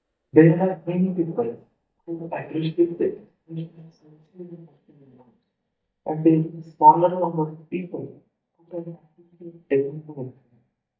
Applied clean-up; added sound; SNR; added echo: neural mask model DeepFilterNet 3.